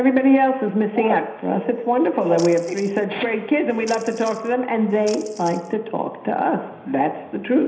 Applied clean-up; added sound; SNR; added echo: none; Splash, splatter; 20 dB; reverberation time 0.9 s.